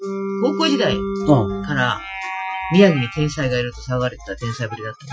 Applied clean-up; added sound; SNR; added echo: classical method Wiener filter.